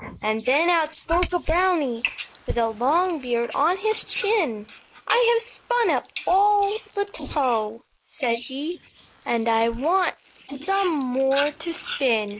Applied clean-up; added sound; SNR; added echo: neural mask model Resemble Enhance denoiser.